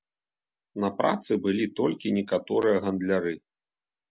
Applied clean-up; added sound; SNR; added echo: none; none; none; none.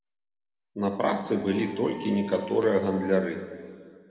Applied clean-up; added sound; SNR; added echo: none; Dog; 18 dB; reverberation time 2.0 s.